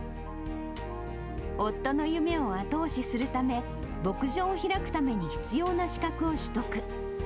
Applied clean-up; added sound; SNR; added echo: none; none; none; none.